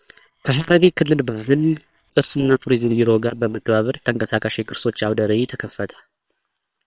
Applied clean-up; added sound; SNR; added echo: neural separator model SepFormer WHAM!.